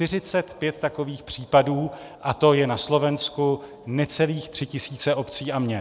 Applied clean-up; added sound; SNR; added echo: none; none; none; none.